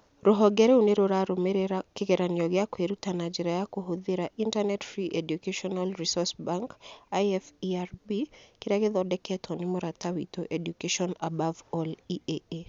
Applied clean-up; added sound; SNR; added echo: none; none; none; none.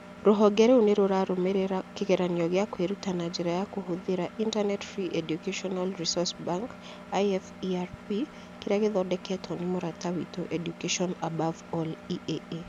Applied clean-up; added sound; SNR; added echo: none; Engine; 17 dB; none.